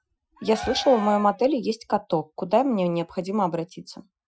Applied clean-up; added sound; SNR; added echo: classical method Wiener filter.